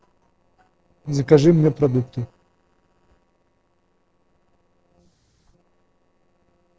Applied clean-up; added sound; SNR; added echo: neural separator model SepFormer DNS4.